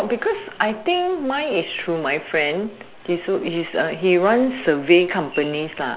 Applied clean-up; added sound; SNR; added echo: none; none; none; none.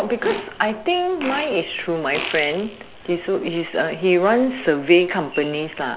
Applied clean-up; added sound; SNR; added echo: none; Fart; 13 dB; none.